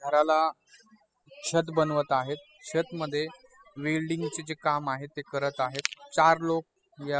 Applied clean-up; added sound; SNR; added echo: classical method spectral subtraction.